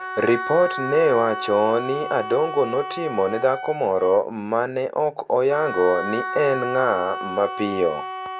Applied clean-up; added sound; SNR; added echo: none; Wind instrument, woodwind instrument; 8 dB; none.